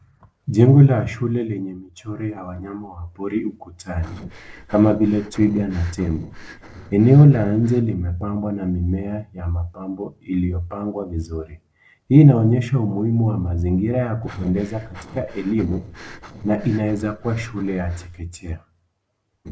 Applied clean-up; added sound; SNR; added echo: neural separator model SepFormer DNS4.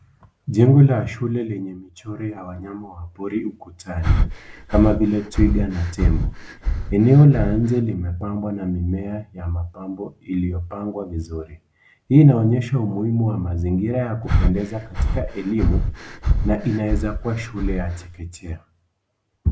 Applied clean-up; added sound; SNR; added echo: none; Breathing; 1 dB; none.